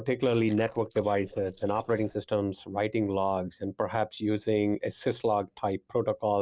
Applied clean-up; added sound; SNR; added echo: neural mask model Resemble Enhance denoiser.